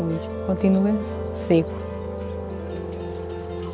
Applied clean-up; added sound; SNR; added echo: none; Musical instrument; 6 dB; none.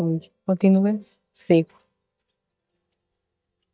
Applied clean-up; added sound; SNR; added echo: neural mask model DeepFilterNet 3.